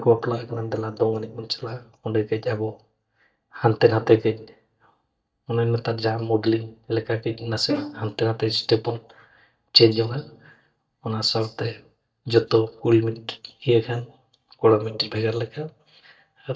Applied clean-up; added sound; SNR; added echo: neural mask model DeepFilterNet 3.